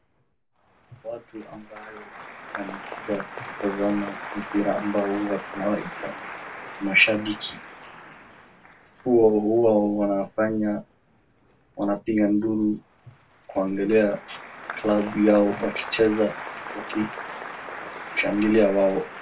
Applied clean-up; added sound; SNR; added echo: none; Applause; 14 dB; reverberation time 0.1 s.